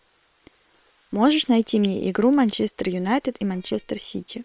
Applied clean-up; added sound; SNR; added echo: neural separator model SepFormer WHAM!.